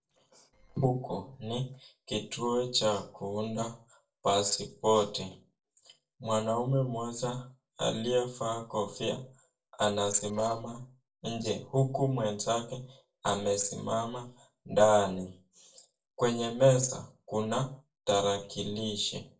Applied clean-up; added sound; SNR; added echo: neural separator model SepFormer DNS4.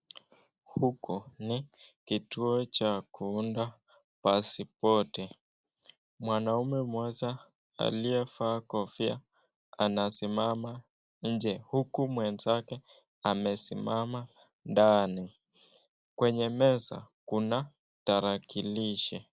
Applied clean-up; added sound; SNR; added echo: none; none; none; none.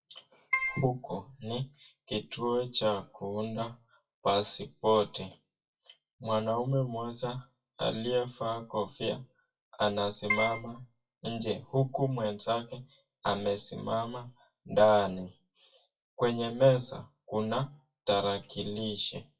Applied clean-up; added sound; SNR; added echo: classical method WPE with log-MMSE.